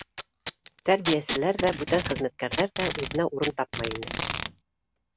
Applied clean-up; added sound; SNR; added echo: none; Packing tape, duct tape; 3 dB; none.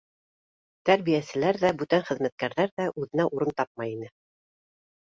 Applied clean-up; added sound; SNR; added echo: none; none; none; none.